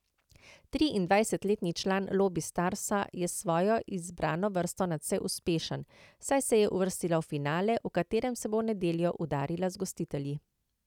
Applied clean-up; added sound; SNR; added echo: none; none; none; none.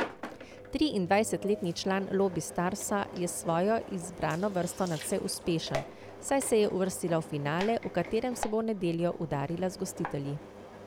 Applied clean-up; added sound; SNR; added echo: none; Engine; 12 dB; none.